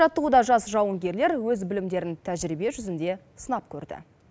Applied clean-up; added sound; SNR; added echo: none; none; none; none.